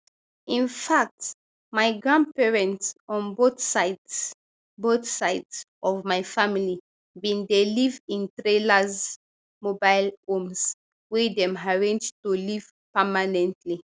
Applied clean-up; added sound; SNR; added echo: none; none; none; none.